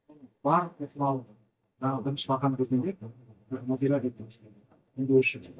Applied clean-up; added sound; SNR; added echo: neural mask model DeepFilterNet 3.